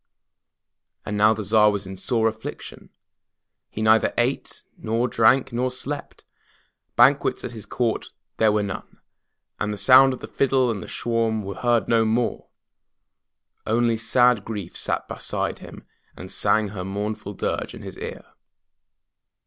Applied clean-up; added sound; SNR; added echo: none; none; none; none.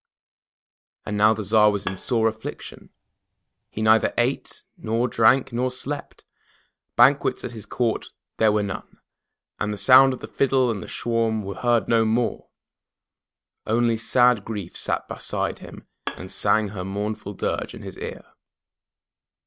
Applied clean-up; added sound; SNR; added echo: neural mask model RNNoise.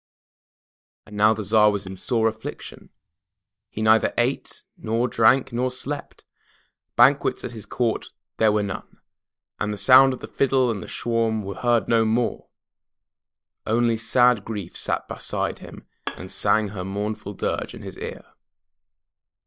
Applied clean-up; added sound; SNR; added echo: neural mask model DeepFilterNet 3.